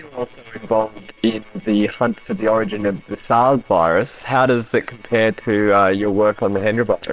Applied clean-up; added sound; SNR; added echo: neural separator model SepFormer WHAM!.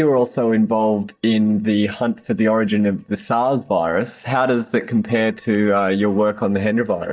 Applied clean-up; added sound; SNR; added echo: neural mask model DeepFilterNet 3.